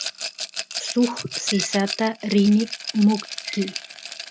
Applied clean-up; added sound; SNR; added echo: none; Rattle; 9 dB; none.